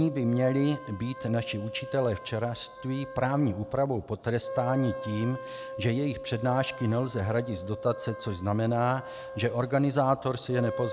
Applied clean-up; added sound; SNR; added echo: none; Wind instrument, woodwind instrument; 12 dB; none.